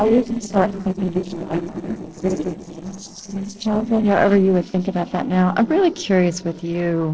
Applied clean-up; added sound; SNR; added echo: neural separator model SepFormer DNS4.